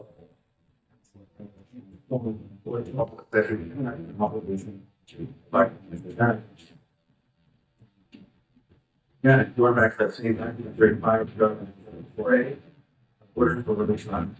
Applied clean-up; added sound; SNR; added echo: neural mask model DeepFilterNet 3.